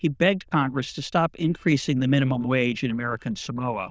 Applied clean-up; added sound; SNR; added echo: neural diffusion model UNIVERSE++.